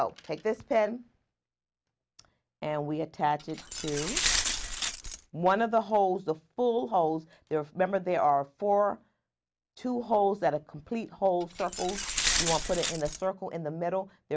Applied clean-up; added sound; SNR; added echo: none; Glass; 2 dB; none.